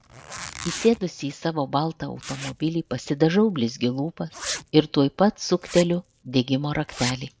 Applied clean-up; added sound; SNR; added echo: none; Zipper (clothing); 15 dB; none.